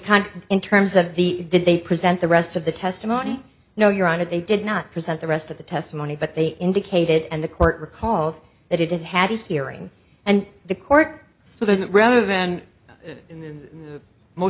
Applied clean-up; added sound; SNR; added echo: none; none; none; none.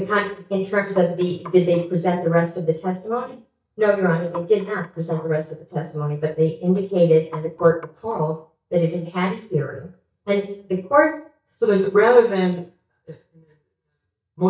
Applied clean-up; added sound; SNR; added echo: neural mask model DeepFilterNet 3.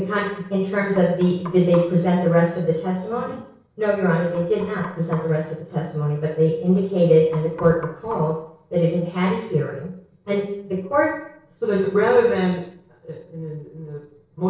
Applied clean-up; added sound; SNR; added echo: neural separator model SepFormer DNS4.